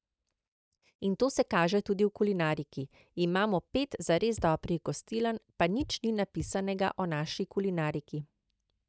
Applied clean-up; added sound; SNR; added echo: neural mask model DeepFilterNet 3.